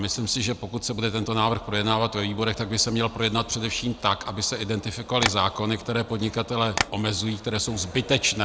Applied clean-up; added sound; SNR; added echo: none; Tap; 7 dB; none.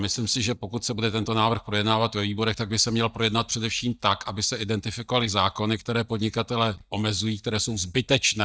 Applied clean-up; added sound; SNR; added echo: neural mask model DeepFilterNet 3.